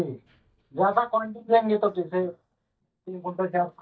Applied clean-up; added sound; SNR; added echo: neural mask model DeepFilterNet 3.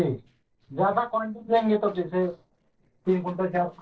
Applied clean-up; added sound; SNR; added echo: neural separator model SepFormer DNS4.